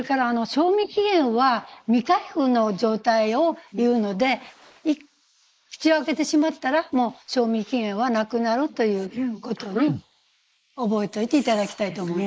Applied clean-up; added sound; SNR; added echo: neural mask model Resemble Enhance denoiser.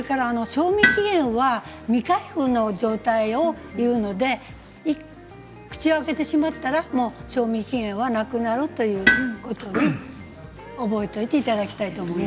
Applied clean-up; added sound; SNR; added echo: none; Tools; 5 dB; none.